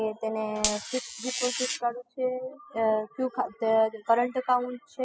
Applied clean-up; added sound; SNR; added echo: classical method spectral subtraction.